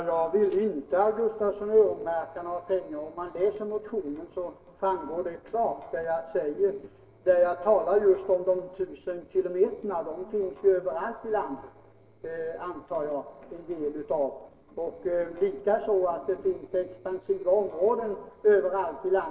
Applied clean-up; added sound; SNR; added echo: neural separator model SepFormer DNS4.